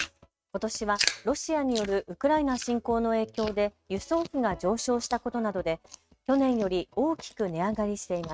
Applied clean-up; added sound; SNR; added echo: neural mask model RNNoise.